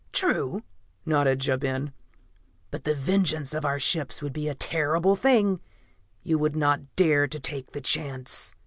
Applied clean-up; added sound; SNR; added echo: none; none; none; none.